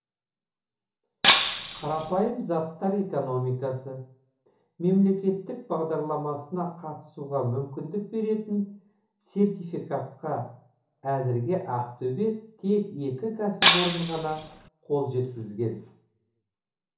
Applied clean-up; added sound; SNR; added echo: none; Shatter; -5 dB; reverberation time 0.8 s.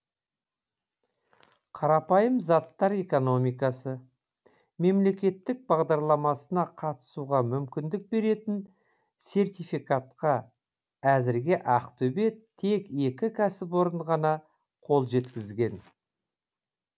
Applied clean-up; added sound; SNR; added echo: none; none; none; none.